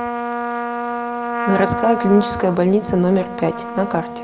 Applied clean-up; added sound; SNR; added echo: none; Trumpet; 5 dB; reverberation time 1.0 s.